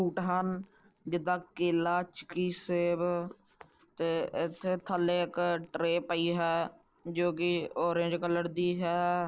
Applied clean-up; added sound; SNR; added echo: neural separator model SepFormer DNS4.